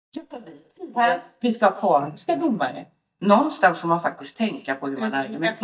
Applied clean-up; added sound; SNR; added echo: neural mask model DeepFilterNet 3.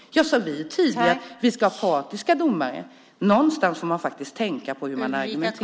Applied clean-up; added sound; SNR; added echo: none; none; none; none.